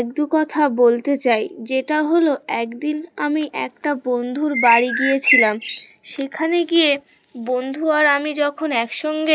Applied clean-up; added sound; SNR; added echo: none; Bird; 2 dB; none.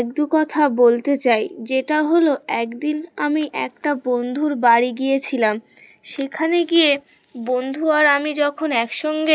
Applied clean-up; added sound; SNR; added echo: none; none; none; none.